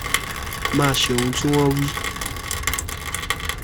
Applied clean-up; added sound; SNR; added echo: none; Rain; 2 dB; none.